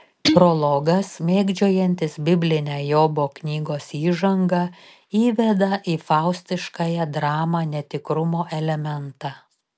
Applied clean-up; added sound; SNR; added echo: none; Guitar; 6 dB; none.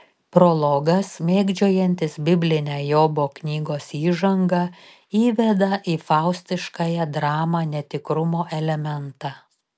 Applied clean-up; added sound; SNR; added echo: none; none; none; none.